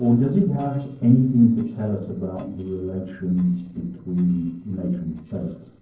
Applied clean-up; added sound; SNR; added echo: neural separator model SepFormer DNS4.